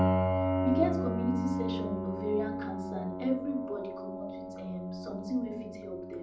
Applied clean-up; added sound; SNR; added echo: none; Piano; -2 dB; reverberation time 0.6 s.